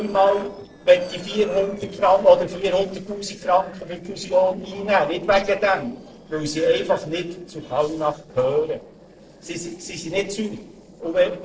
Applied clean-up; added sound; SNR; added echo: neural separator model SepFormer DNS4.